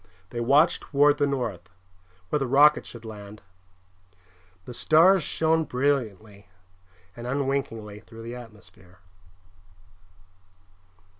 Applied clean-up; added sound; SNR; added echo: none; none; none; none.